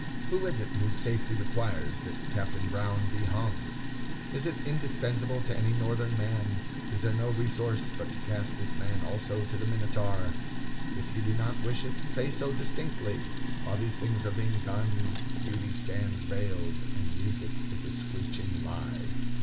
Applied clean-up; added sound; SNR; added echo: none; Sink (filling or washing); 8 dB; reverberation time 1.5 s.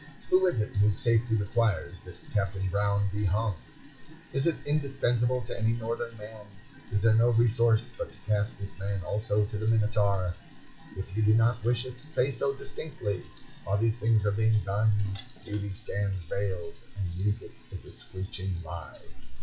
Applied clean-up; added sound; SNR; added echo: classical method WPE with log-MMSE.